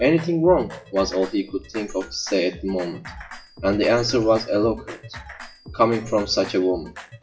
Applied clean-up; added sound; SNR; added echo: classical method WPE with log-MMSE.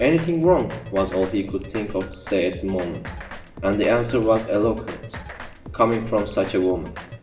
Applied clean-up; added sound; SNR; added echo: none; Drum kit; 14 dB; reverberation time 0.9 s.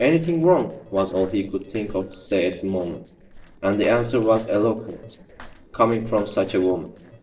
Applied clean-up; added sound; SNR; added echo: neural separator model SepFormer DNS4.